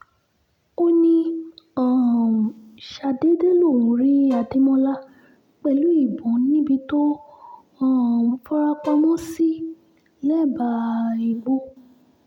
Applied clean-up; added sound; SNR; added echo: none; Bowed string instrument; 18 dB; none.